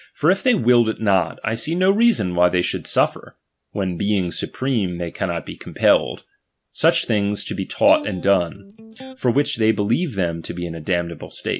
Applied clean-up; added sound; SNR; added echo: none; Electric guitar; 16 dB; none.